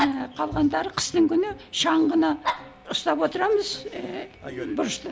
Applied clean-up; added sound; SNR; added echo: none; Dog; 12 dB; none.